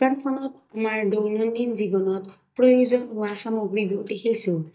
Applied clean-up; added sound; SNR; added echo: neural mask model DeepFilterNet 3.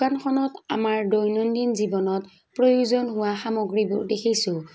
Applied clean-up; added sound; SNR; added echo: none; none; none; none.